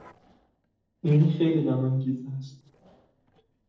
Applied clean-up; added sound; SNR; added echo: neural separator model SepFormer DNS4.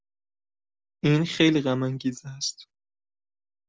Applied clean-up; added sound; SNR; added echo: none; none; none; none.